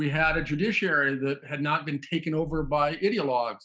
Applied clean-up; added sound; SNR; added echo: none; Purr; 16 dB; none.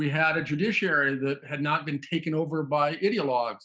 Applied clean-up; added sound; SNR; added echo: neural mask model Resemble Enhance denoiser.